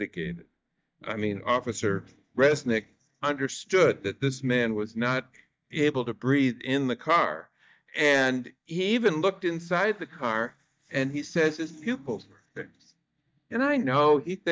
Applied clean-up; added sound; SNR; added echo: neural mask model DeepFilterNet 3.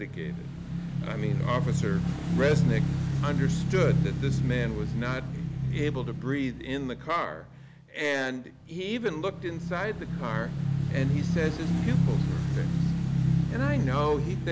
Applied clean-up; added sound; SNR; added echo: none; Motorcycle / Engine; -4 dB; none.